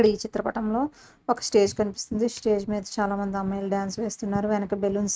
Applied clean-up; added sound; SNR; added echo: neural mask model RNNoise.